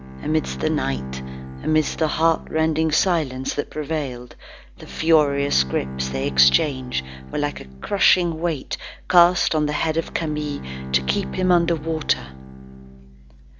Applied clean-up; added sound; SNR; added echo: none; Bowed string instrument; 12 dB; none.